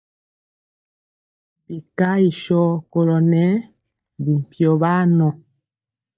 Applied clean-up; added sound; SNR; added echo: neural mask model DeepFilterNet 3.